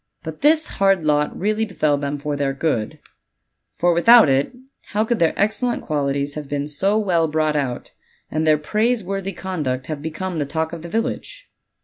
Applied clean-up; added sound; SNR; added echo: none; none; none; none.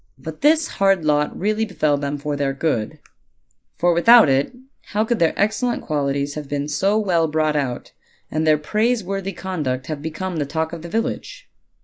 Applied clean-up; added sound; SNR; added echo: neural mask model Resemble Enhance denoiser.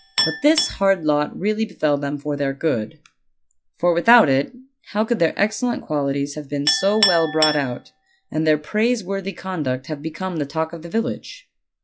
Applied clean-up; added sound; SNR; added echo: classical method log-MMSE.